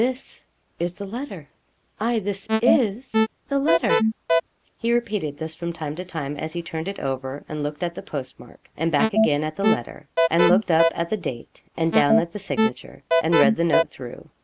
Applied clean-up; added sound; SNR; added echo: none; Alarm; -4 dB; none.